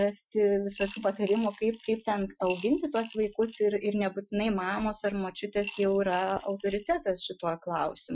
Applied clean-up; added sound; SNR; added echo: classical method Wiener filter.